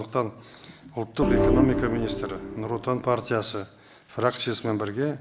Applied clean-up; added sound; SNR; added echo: none; Organ; -2 dB; none.